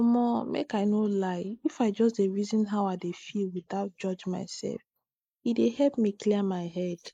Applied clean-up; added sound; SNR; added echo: neural mask model Resemble Enhance denoiser.